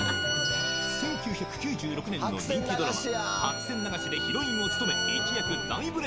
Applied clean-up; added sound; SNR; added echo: none; Bowed string instrument; 2 dB; none.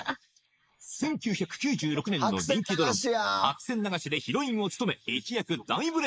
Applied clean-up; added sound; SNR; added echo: neural mask model Resemble Enhance denoiser.